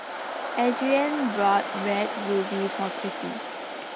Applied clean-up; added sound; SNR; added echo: none; Waves, surf; 5 dB; none.